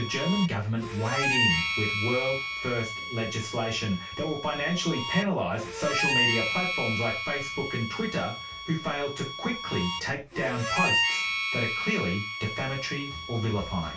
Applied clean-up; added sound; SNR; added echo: none; Harmonica; 1 dB; reverberation time 0.3 s.